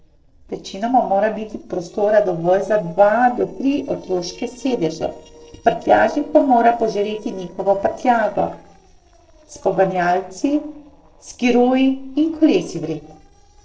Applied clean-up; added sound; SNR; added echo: neural separator model SepFormer DNS4.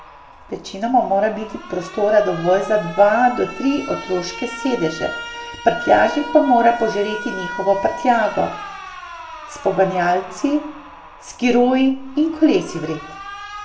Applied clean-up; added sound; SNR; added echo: none; Alarm; 13 dB; reverberation time 0.2 s.